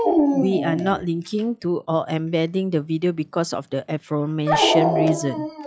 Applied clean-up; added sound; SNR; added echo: classical method log-MMSE.